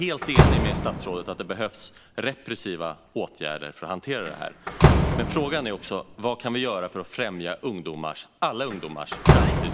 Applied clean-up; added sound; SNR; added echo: none; Slam; -5 dB; none.